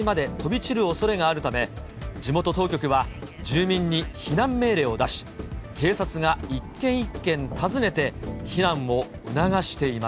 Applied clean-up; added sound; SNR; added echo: none; Guitar / Drum; 17 dB; none.